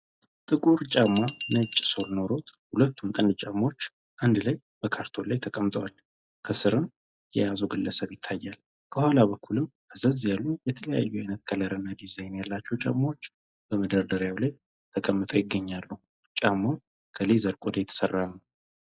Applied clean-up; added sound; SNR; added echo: classical method log-MMSE.